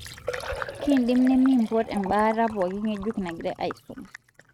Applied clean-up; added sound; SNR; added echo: neural mask model RNNoise.